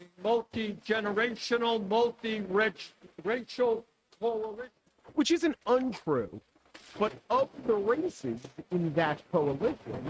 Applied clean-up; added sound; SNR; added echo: neural mask model RNNoise.